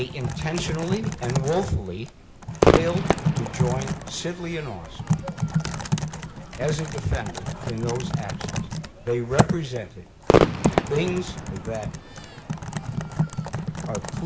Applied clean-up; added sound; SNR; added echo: none; Crowd / Fireworks + Typing; -4 dB; none.